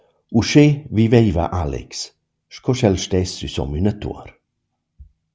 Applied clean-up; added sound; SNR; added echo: none; none; none; none.